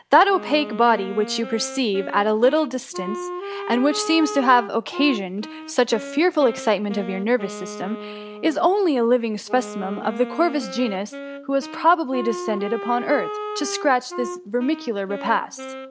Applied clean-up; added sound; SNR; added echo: none; Wind instrument, woodwind instrument; 11 dB; none.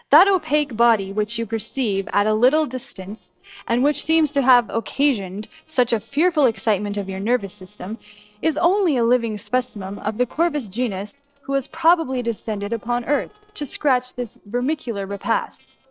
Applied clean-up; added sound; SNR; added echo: neural separator model SepFormer DNS4.